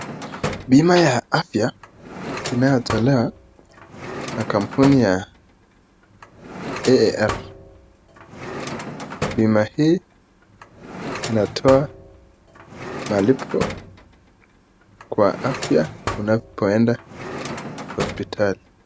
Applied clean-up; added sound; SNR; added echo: none; Drawer open or close; 10 dB; none.